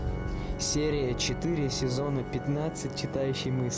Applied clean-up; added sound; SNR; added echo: none; Boom + Organ; 4 dB; none.